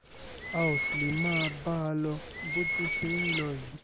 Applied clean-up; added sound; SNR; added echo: none; Bird; 1 dB; none.